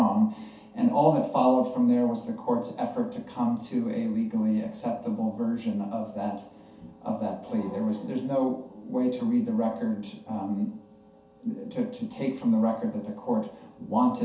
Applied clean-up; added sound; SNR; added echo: none; none; none; reverberation time 0.5 s.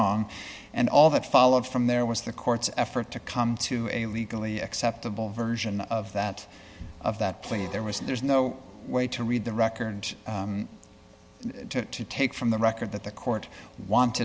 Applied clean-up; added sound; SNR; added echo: none; none; none; none.